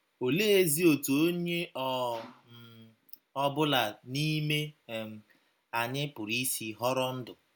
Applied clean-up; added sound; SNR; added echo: none; none; none; none.